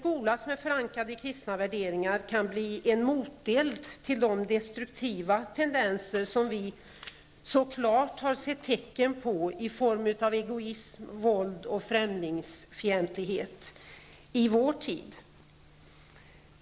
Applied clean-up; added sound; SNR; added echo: none; none; none; none.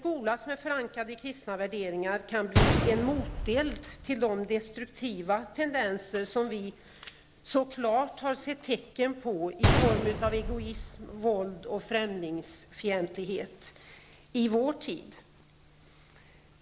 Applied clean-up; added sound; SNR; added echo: none; Gunshot, gunfire; 3 dB; none.